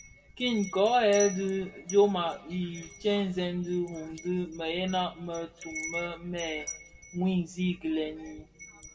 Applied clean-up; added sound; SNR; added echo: none; Wind chime; 15 dB; reverberation time 1.9 s.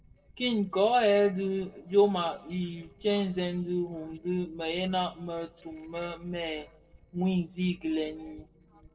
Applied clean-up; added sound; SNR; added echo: neural separator model SepFormer DNS4.